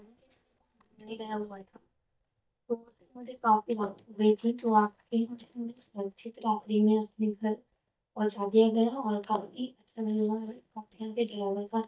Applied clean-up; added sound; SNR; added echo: neural mask model DeepFilterNet 3.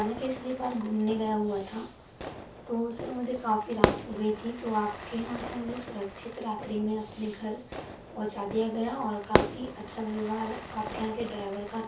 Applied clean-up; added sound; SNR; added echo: none; Fire / Fireworks; 3 dB; reverberation time 0.3 s.